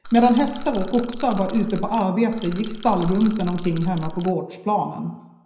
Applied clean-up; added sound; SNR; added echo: none; Rattle / Rattle (instrument); 8 dB; reverberation time 0.8 s.